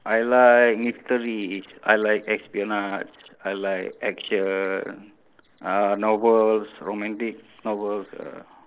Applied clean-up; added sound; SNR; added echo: neural separator model SepFormer DNS4.